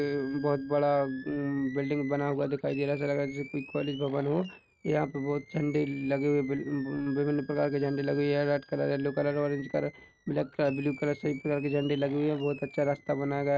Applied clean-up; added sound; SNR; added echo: neural mask model RNNoise.